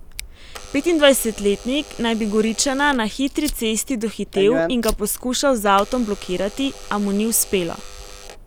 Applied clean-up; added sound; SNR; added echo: none; Fire + Alarm / Door; 12 dB; none.